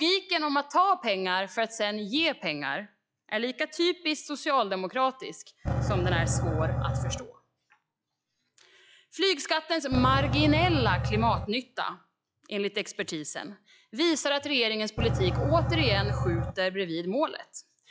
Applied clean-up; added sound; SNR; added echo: classical method log-MMSE.